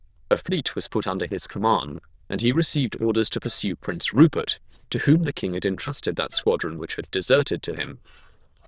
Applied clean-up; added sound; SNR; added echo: neural diffusion model UNIVERSE++.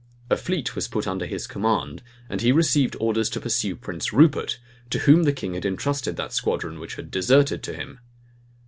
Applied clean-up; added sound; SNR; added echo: none; none; none; none.